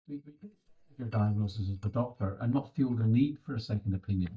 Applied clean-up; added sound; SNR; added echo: neural mask model DeepFilterNet 3.